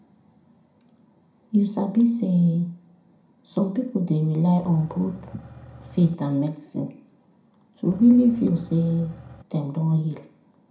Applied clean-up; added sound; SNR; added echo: none; Engine / Truck / Car; 19 dB; reverberation time 0.4 s.